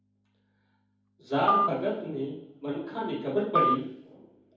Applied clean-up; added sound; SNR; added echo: none; Telephone; -2 dB; reverberation time 0.9 s.